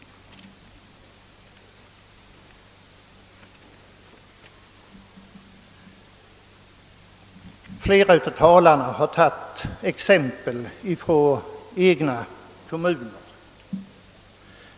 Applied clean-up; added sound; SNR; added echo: none; none; none; none.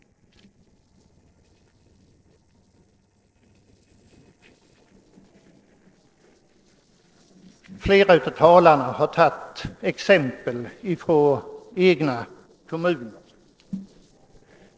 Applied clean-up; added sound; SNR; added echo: neural separator model SepFormer DNS4.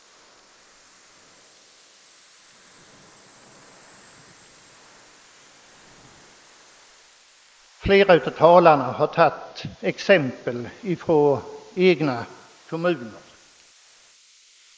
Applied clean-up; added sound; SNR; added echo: neural mask model Resemble Enhance denoiser.